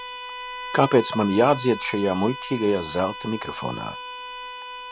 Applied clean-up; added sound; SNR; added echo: none; Bowed string instrument; 11 dB; none.